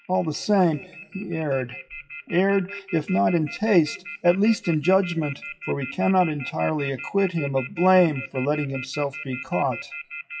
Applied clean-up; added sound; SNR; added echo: classical method WPE with log-MMSE.